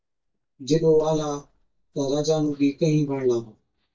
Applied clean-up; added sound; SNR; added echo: neural mask model DeepFilterNet 3.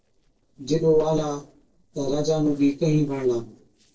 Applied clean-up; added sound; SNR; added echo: neural separator model SepFormer DNS4.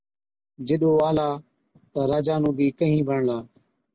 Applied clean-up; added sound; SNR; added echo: none; none; none; none.